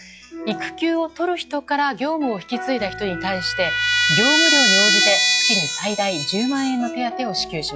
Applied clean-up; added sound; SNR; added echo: classical method log-MMSE.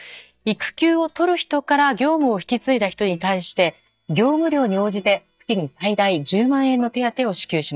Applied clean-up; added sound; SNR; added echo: neural mask model DeepFilterNet 3.